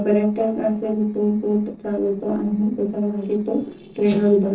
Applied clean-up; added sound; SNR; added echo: neural separator model SepFormer DNS4.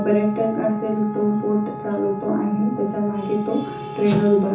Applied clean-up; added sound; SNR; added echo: none; Wind instrument, woodwind instrument; 12 dB; reverberation time 0.6 s.